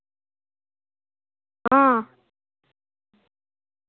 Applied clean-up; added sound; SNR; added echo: none; none; none; none.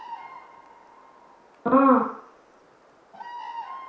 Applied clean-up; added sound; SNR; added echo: none; Bird vocalization, bird call, bird song; 15 dB; reverberation time 0.6 s.